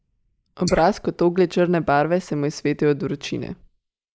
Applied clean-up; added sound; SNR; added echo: neural mask model Resemble Enhance denoiser.